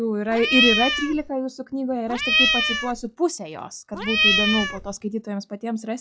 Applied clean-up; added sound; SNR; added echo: classical method log-MMSE.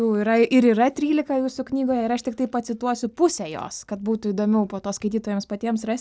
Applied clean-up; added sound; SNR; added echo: none; none; none; none.